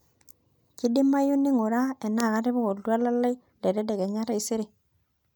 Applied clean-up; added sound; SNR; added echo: none; none; none; none.